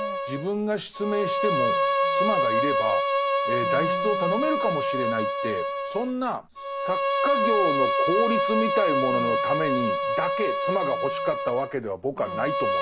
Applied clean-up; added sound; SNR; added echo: none; Bowed string instrument; -3 dB; none.